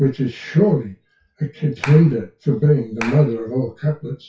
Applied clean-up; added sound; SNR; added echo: classical method WPE with log-MMSE.